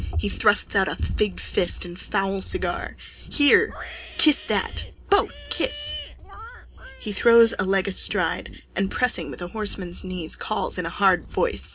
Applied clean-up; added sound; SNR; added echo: none; Livestock, farm animals, working animals; 19 dB; reverberation time 0.3 s.